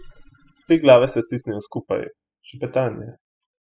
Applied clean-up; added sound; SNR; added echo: classical method spectral subtraction.